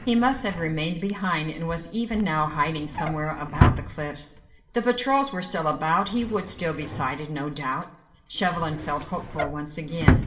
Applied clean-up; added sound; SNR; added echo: none; Drawer open or close; 3 dB; reverberation time 0.7 s.